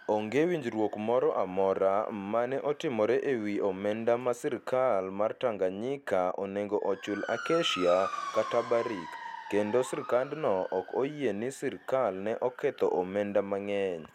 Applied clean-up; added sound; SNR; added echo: none; Motor vehicle (road) / Siren; 15 dB; none.